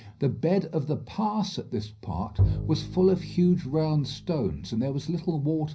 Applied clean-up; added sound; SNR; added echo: none; Bowed string instrument; 5 dB; reverberation time 0.5 s.